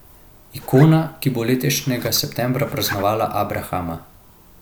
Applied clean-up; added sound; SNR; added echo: none; Zipper (clothing); 17 dB; none.